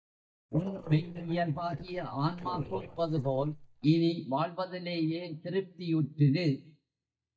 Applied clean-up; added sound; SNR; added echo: neural mask model DeepFilterNet 3.